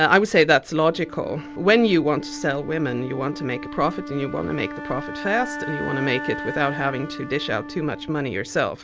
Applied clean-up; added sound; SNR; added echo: none; Wind instrument, woodwind instrument; 11 dB; none.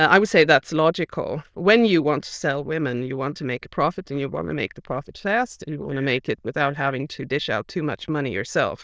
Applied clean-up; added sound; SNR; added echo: neural diffusion model UNIVERSE++.